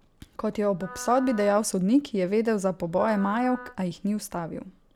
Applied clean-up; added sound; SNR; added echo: none; Wind instrument, woodwind instrument; 19 dB; none.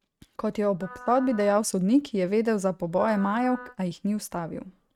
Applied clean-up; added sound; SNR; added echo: neural mask model RNNoise.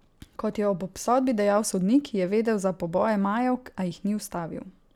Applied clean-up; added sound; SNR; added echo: none; none; none; none.